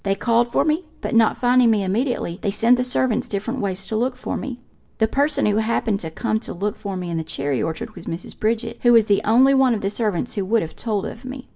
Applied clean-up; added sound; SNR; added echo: none; none; none; reverberation time 0.2 s.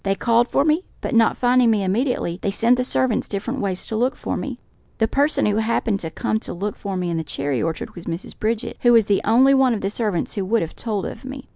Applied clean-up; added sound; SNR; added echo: none; none; none; none.